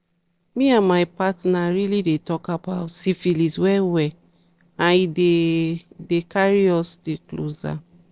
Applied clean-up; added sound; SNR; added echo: neural separator model SepFormer DNS4.